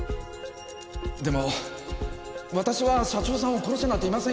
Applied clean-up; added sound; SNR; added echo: none; none; none; none.